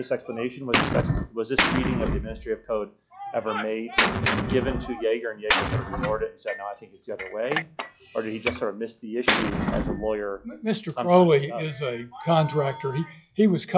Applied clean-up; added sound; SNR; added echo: classical method log-MMSE.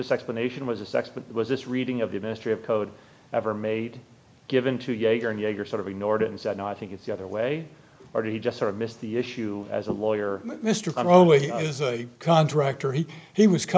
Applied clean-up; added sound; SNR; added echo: none; none; none; none.